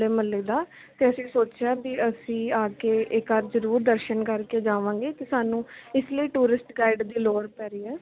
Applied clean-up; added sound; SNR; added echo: none; none; none; none.